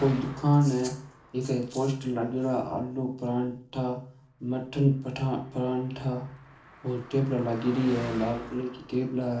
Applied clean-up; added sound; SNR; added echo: none; Car passing by; 19 dB; reverberation time 0.4 s.